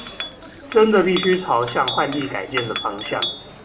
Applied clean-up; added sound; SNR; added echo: none; Chink, clink; 10 dB; reverberation time 0.8 s.